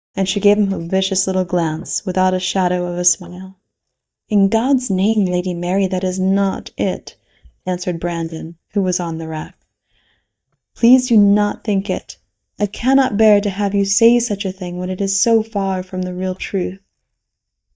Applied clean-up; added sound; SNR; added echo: neural mask model DeepFilterNet 3.